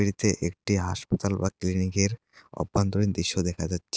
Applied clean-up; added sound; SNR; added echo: none; none; none; none.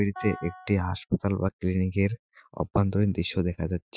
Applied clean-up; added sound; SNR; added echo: classical method Wiener filter.